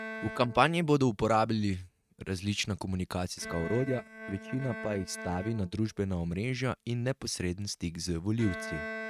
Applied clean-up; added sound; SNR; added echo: neural mask model RNNoise.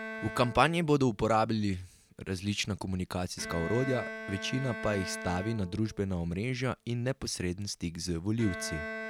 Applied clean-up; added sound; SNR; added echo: none; Bowed string instrument; 12 dB; none.